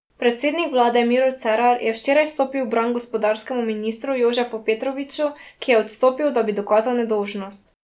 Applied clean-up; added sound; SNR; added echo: none; none; none; none.